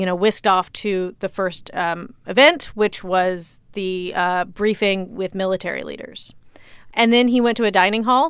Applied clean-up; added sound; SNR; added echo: none; none; none; none.